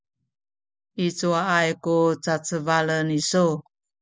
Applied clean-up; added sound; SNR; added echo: none; none; none; none.